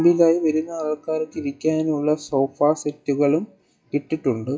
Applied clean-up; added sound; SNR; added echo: classical method WPE with log-MMSE.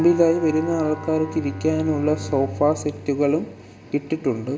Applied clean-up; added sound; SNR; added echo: none; Bowed string instrument; 13 dB; reverberation time 2.1 s.